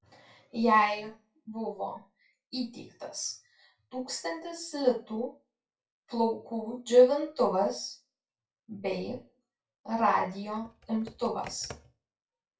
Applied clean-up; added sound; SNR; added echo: classical method WPE with log-MMSE.